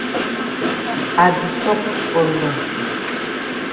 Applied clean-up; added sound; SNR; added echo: none; Train; 0 dB; reverberation time 1.2 s.